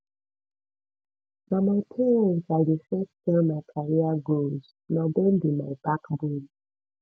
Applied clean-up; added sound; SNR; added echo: none; none; none; none.